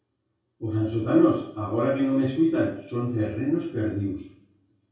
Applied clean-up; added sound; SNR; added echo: none; none; none; reverberation time 0.6 s.